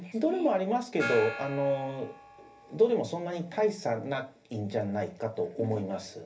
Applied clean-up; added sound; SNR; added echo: none; Gong; 14 dB; reverberation time 0.3 s.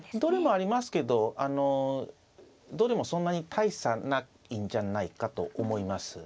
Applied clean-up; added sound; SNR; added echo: none; none; none; none.